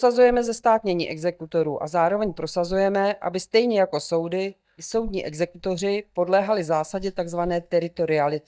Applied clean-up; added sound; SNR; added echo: neural mask model DeepFilterNet 3.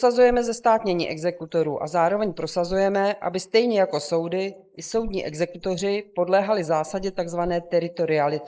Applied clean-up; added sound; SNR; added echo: neural mask model Resemble Enhance denoiser.